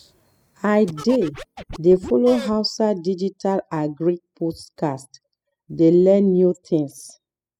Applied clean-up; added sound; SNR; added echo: classical method spectral subtraction.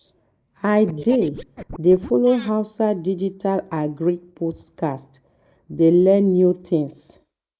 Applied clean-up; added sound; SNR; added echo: neural mask model Resemble Enhance denoiser.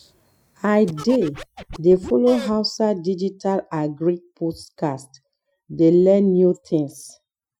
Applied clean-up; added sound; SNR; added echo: classical method Wiener filter.